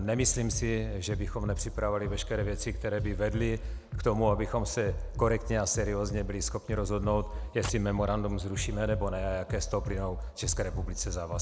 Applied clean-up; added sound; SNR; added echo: none; Bass drum; 4 dB; none.